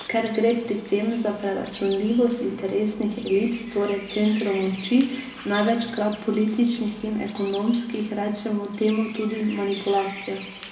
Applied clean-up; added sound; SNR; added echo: none; Bird; 16 dB; reverberation time 1.1 s.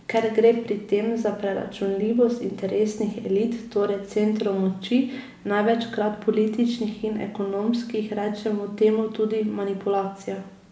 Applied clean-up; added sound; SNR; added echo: none; none; none; none.